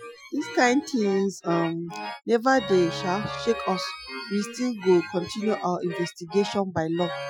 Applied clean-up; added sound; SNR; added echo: classical method Wiener filter.